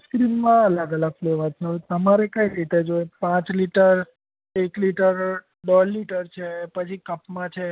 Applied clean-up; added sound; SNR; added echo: none; none; none; none.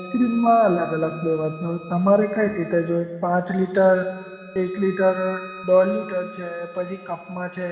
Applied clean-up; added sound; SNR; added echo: none; Wind instrument, woodwind instrument; 20 dB; reverberation time 2.4 s.